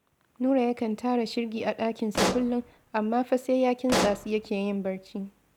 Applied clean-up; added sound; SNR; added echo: none; Explosion; 4 dB; none.